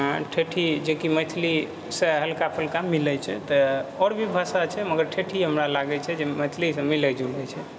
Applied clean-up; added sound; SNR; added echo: none; none; none; none.